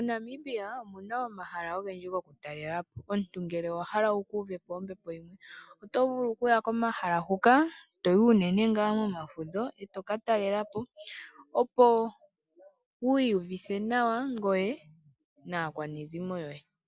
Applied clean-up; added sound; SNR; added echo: none; none; none; none.